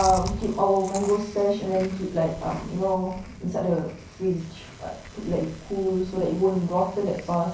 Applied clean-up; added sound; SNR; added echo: none; Chewing, mastication; 14 dB; reverberation time 0.6 s.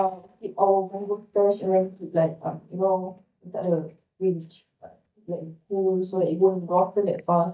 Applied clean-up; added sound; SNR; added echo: neural mask model DeepFilterNet 3.